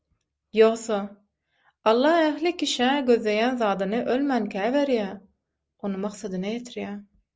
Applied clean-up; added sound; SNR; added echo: none; none; none; none.